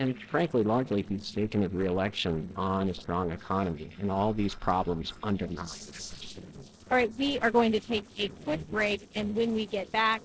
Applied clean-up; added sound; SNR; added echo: neural separator model SepFormer DNS4.